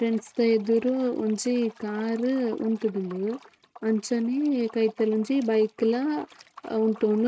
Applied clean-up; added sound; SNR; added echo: neural mask model RNNoise.